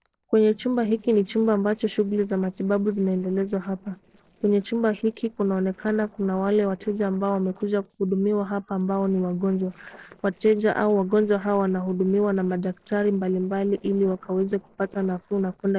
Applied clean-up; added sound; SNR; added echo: neural separator model SepFormer DNS4.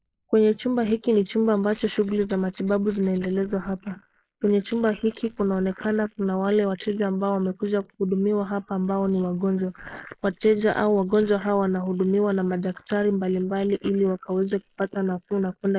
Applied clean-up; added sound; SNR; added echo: neural mask model Resemble Enhance denoiser.